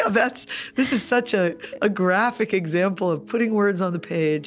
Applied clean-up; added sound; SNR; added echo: none; none; none; none.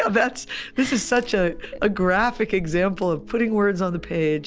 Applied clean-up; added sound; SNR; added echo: none; Crack; 17 dB; none.